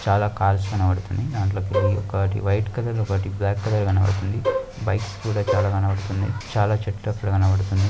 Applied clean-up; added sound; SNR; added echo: none; Bowed string instrument; 6 dB; none.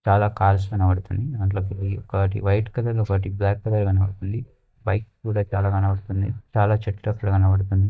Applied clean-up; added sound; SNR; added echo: neural mask model DeepFilterNet 3.